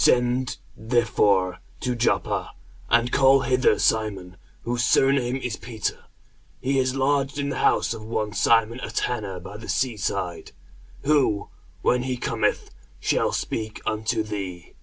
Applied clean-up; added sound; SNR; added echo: none; none; none; none.